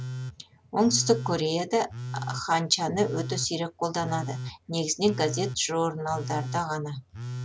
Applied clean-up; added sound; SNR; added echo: none; Telephone; 9 dB; none.